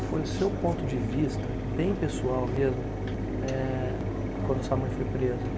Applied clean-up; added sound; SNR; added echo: none; Mechanisms; 0 dB; none.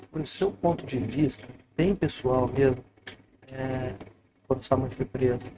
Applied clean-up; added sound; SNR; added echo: neural mask model RNNoise.